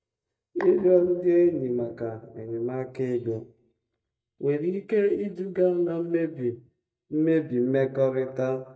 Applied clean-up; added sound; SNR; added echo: neural mask model DeepFilterNet 3.